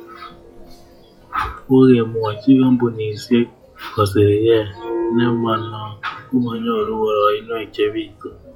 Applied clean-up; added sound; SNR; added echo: classical method log-MMSE.